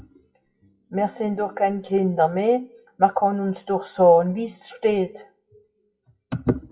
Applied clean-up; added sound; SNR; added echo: classical method WPE with log-MMSE.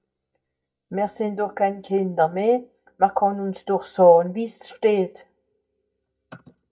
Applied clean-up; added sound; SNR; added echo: neural mask model DeepFilterNet 3.